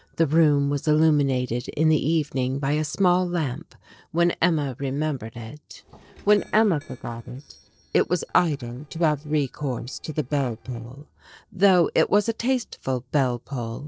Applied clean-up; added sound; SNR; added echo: neural separator model SepFormer DNS4.